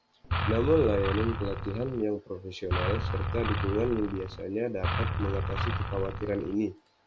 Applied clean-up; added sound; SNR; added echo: none; Engine; 0 dB; none.